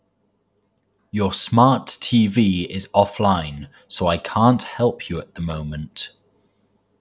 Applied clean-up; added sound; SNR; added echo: none; none; none; none.